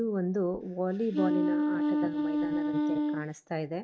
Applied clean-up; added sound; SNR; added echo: neural mask model RNNoise.